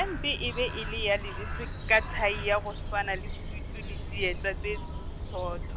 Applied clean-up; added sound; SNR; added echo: none; Bird; 3 dB; none.